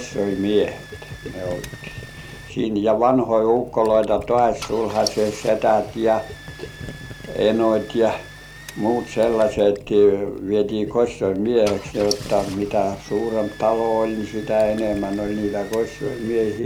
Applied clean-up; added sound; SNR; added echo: none; Engine starting / Car + Gurgling; 17 dB; none.